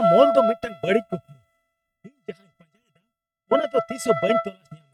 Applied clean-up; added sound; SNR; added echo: neural mask model RNNoise.